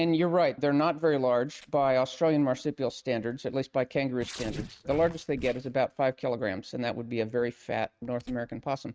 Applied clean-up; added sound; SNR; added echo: neural mask model RNNoise.